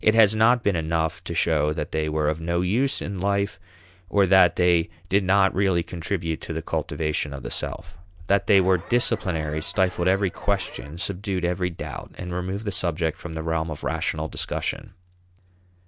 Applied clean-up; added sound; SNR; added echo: none; Alarm; 18 dB; none.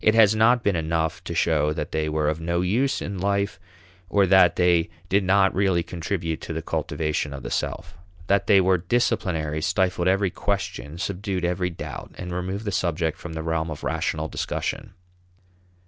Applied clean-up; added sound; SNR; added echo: none; none; none; none.